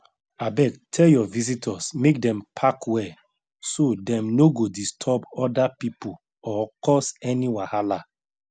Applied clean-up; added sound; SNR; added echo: none; none; none; none.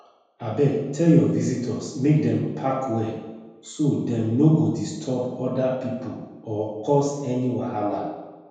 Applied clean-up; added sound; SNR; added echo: none; none; none; reverberation time 1.2 s.